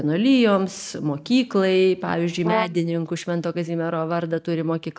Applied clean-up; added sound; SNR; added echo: neural mask model DeepFilterNet 3.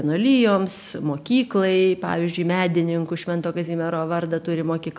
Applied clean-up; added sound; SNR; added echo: none; none; none; none.